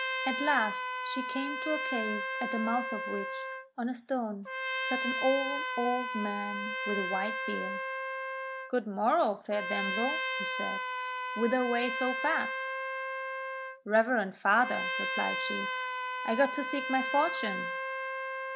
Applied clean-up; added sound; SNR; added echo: none; Trumpet; 2 dB; none.